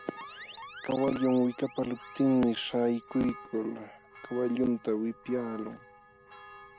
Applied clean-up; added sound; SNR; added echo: none; Alarm + Church bell; 17 dB; none.